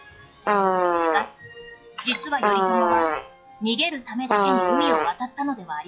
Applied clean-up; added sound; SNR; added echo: classical method log-MMSE.